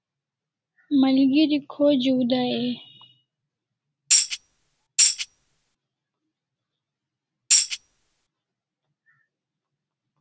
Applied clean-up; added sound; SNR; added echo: none; Tambourine; -5 dB; none.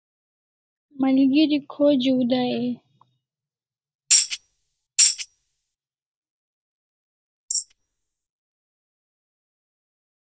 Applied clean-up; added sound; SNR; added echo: neural mask model DeepFilterNet 3.